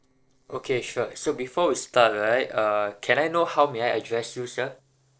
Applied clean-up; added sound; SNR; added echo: neural separator model SepFormer DNS4.